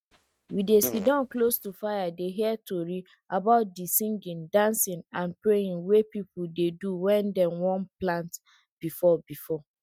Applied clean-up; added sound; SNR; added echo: neural mask model RNNoise.